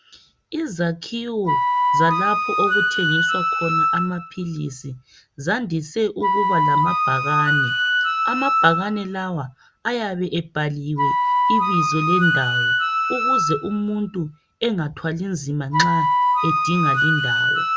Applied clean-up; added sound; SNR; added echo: none; Wind instrument, woodwind instrument; -3 dB; none.